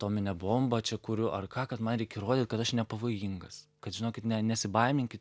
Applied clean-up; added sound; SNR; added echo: none; none; none; none.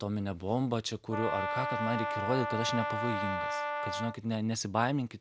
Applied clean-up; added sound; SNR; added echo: none; Brass instrument; 3 dB; none.